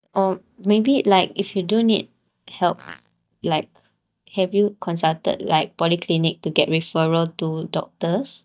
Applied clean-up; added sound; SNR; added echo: neural mask model DeepFilterNet 3.